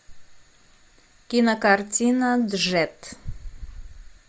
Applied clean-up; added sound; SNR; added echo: none; none; none; none.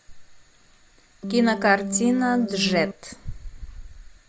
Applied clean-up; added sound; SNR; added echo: none; Organ; 4 dB; none.